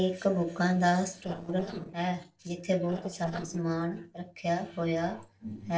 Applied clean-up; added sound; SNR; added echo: neural separator model SepFormer DNS4.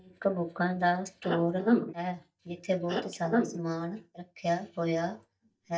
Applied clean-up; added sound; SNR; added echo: neural mask model DeepFilterNet 3.